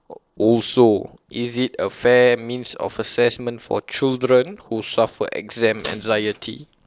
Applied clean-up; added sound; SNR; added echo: neural separator model SepFormer DNS4.